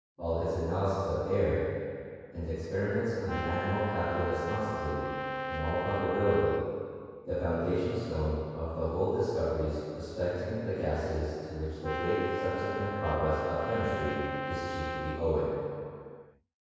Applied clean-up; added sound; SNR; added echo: none; Brass instrument; 5 dB; reverberation time 2.2 s.